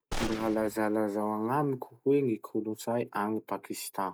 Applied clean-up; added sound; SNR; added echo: none; Gunshot, gunfire; 8 dB; none.